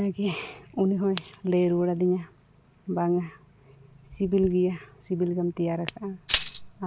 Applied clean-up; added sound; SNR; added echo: none; Tambourine; 4 dB; none.